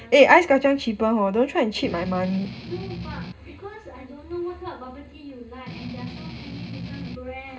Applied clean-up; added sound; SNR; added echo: none; Strum; 11 dB; reverberation time 0.2 s.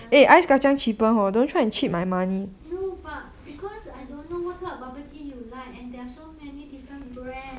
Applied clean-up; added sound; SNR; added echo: none; none; none; none.